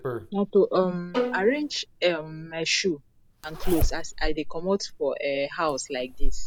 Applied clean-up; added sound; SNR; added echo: none; Bowed string instrument + Zipper (clothing); 1 dB; none.